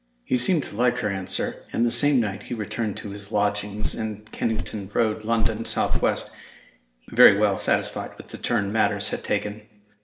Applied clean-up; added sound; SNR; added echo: none; Walk, footsteps; -2 dB; reverberation time 0.6 s.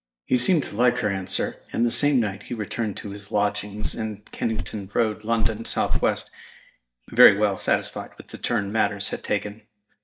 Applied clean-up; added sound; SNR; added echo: neural mask model DeepFilterNet 3.